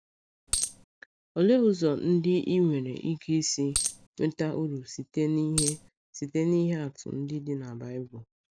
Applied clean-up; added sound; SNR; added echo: none; Coin (dropping); 1 dB; none.